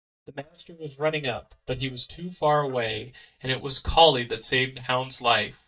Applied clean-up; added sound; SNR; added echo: neural mask model DeepFilterNet 3.